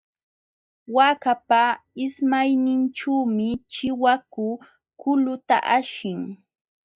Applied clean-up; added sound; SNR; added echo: neural mask model DeepFilterNet 3.